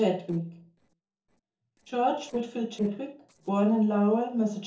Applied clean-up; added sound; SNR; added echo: neural separator model SepFormer DNS4.